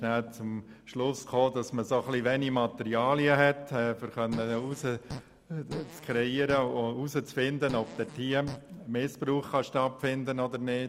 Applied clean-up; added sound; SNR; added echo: none; Fart; 14 dB; none.